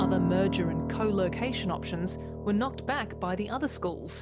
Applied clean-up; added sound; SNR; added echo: none; Piano; 2 dB; none.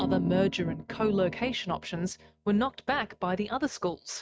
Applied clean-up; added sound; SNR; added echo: neural mask model RNNoise.